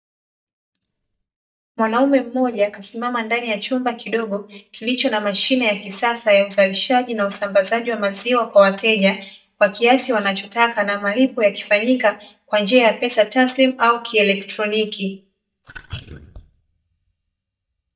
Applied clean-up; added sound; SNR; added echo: neural mask model DeepFilterNet 3.